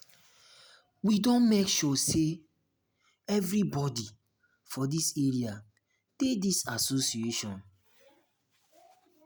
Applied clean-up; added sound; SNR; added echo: none; none; none; none.